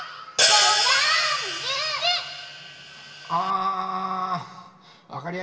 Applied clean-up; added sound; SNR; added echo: none; Hi-hat; -2 dB; reverberation time 1.6 s.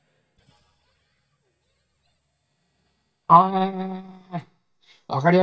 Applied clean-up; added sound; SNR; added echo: neural mask model DeepFilterNet 3.